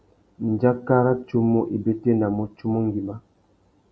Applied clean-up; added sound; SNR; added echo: none; none; none; none.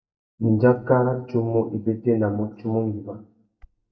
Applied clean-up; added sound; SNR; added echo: neural mask model DeepFilterNet 3.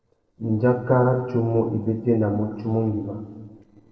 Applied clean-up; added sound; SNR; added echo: neural separator model SepFormer DNS4.